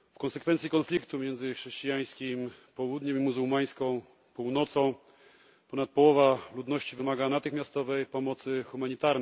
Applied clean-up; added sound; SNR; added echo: none; none; none; none.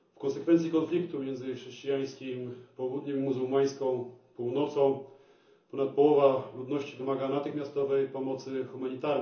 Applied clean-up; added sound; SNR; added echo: none; none; none; reverberation time 0.8 s.